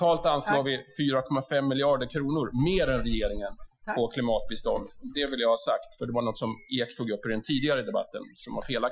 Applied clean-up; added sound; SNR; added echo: classical method Wiener filter.